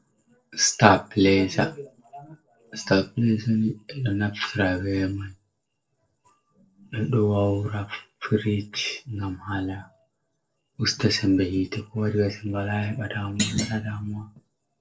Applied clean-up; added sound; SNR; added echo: neural separator model SepFormer DNS4.